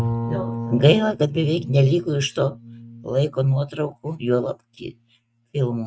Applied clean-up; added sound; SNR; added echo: neural mask model RNNoise.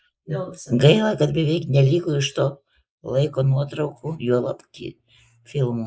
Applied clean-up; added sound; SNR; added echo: neural mask model Resemble Enhance denoiser.